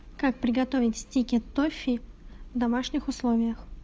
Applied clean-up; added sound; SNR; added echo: none; none; none; none.